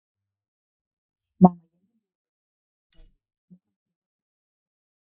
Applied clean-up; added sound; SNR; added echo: neural mask model DeepFilterNet 3.